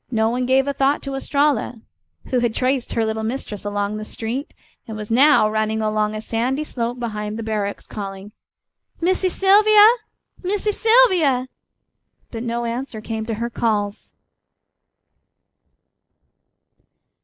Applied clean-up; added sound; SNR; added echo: neural mask model Resemble Enhance denoiser.